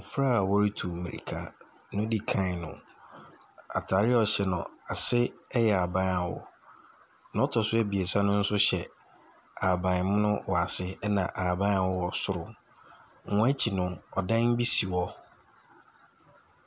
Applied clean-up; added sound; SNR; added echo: none; none; none; none.